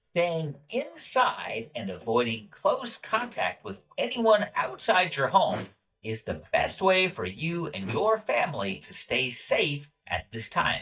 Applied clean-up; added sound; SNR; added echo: neural mask model DeepFilterNet 3.